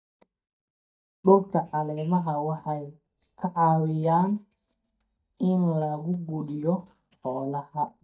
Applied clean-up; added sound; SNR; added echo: neural mask model DeepFilterNet 3.